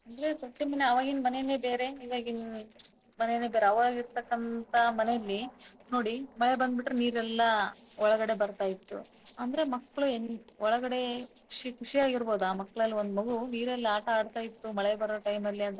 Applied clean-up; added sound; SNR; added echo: neural separator model SepFormer DNS4.